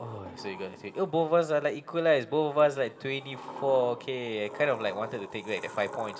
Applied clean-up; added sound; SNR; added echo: none; Sliding door; 16 dB; reverberation time 1.6 s.